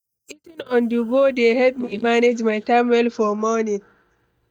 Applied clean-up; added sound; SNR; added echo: neural mask model DeepFilterNet 3.